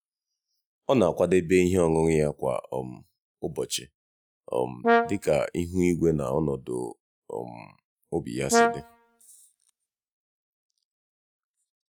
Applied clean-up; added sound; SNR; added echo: neural mask model RNNoise.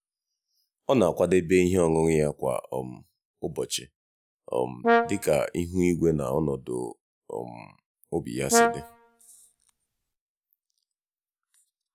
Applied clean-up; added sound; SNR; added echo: none; Brass instrument; 0 dB; none.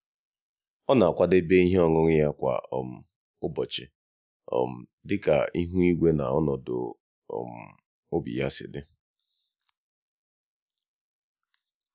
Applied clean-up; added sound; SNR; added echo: none; none; none; none.